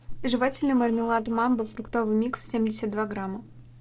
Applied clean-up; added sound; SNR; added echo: neural separator model SepFormer DNS4.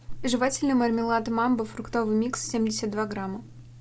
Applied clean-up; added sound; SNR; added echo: none; none; none; none.